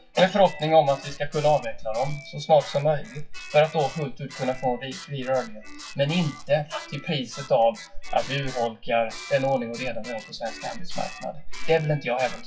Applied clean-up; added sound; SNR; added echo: classical method WPE with log-MMSE.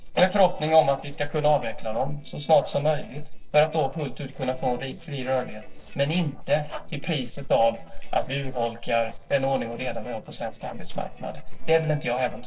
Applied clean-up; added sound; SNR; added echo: neural separator model SepFormer DNS4.